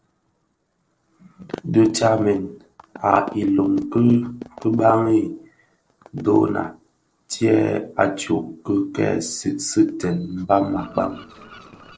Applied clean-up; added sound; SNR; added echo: neural separator model SepFormer DNS4.